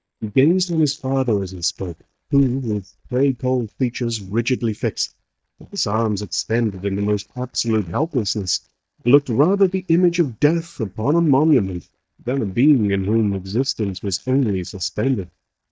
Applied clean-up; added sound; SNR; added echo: neural mask model DeepFilterNet 3.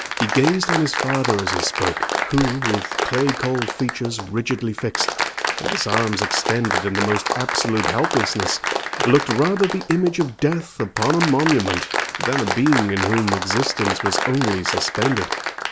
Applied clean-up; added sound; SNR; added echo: none; Applause; 2 dB; none.